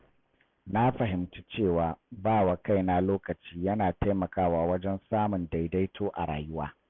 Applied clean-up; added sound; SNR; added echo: none; none; none; none.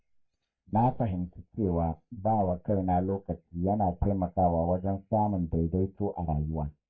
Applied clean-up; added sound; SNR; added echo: neural mask model DeepFilterNet 3.